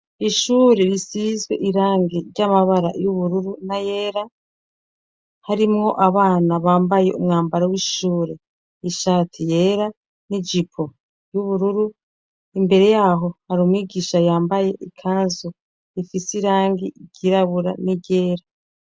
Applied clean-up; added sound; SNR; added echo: none; none; none; none.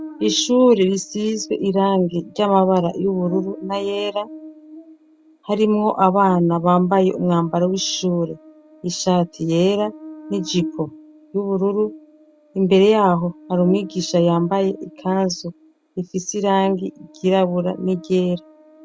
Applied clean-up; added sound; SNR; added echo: none; Buzz; 18 dB; none.